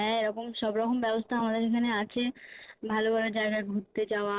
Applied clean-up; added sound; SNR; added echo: neural separator model SepFormer DNS4.